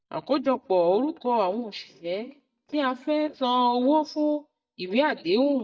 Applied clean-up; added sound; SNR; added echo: neural mask model DeepFilterNet 3.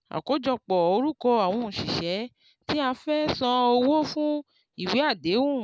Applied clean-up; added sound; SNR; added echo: none; none; none; none.